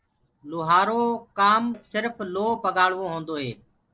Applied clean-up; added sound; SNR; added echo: neural separator model SepFormer DNS4.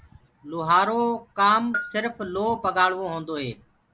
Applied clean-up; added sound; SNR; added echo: none; Bell; 13 dB; none.